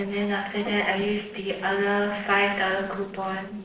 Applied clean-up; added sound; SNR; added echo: neural separator model SepFormer DNS4.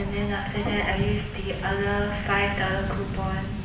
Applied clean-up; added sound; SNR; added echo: none; Waves, surf; 2 dB; reverberation time 0.8 s.